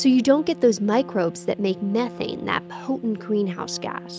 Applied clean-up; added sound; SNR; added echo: none; Trumpet; 16 dB; none.